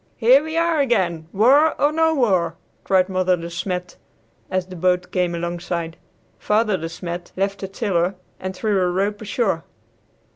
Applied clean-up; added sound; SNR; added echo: none; none; none; none.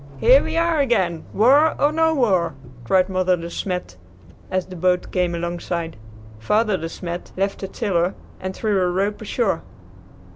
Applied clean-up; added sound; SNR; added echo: none; Accelerating, revving, vroom; 13 dB; none.